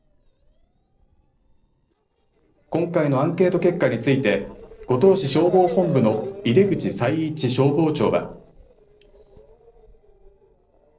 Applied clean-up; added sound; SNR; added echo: neural separator model SepFormer DNS4.